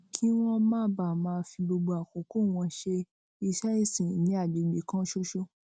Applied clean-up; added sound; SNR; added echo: none; none; none; none.